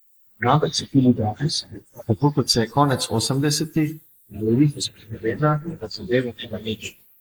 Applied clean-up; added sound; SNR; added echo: neural mask model Resemble Enhance denoiser.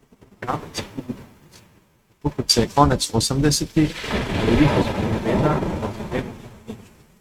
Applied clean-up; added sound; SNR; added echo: neural mask model RNNoise.